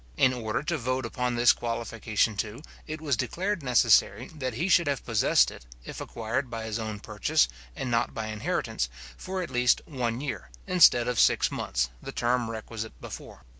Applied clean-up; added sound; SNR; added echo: none; none; none; none.